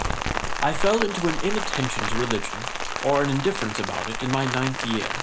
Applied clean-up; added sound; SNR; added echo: none; Rain; 1 dB; none.